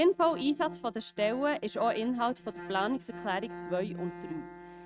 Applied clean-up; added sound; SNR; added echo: neural mask model RNNoise.